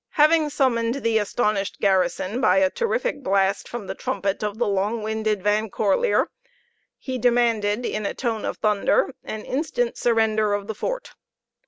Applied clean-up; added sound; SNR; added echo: none; none; none; none.